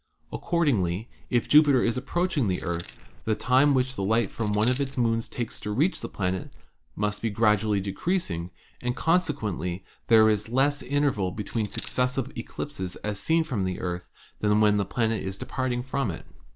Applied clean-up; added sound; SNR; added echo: neural mask model Resemble Enhance denoiser.